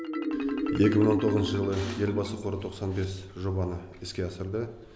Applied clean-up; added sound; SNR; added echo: none; Marimba, xylophone; 4 dB; none.